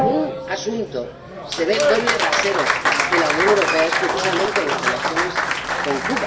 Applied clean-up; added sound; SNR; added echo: none; Applause; -2 dB; reverberation time 0.7 s.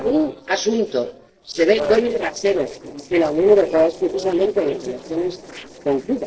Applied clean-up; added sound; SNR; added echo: neural separator model SepFormer DNS4.